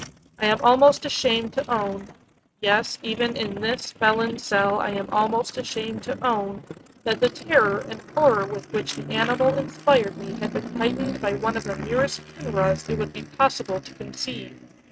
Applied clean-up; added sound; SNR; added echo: neural mask model RNNoise.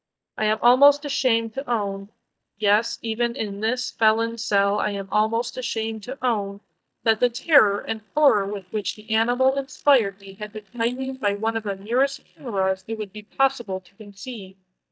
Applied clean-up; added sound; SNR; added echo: neural mask model DeepFilterNet 3.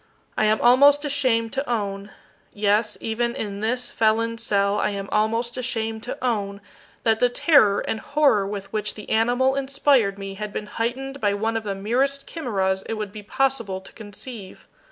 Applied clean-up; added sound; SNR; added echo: none; none; none; none.